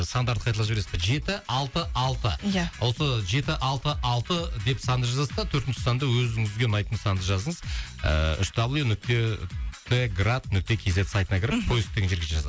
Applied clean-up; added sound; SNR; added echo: none; none; none; none.